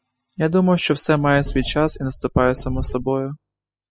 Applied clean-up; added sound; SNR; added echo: classical method spectral subtraction.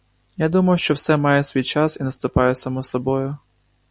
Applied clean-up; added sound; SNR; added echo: none; none; none; none.